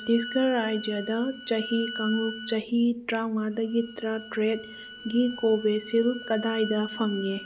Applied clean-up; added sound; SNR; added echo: none; Bowed string instrument; 13 dB; none.